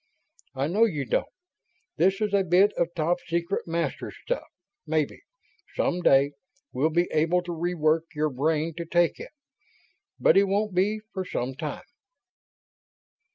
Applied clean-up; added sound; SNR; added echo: none; none; none; none.